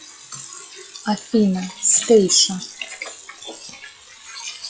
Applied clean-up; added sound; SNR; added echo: classical method WPE with log-MMSE.